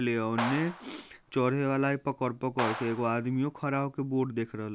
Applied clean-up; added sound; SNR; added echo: none; Clapping; 9 dB; none.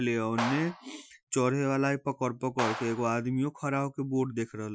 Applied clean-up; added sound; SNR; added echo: classical method Wiener filter.